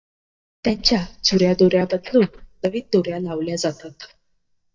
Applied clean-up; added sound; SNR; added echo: neural mask model DeepFilterNet 3.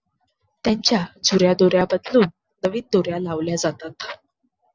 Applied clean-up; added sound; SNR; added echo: none; none; none; none.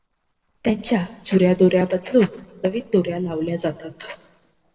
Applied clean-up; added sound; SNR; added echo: neural separator model SepFormer DNS4.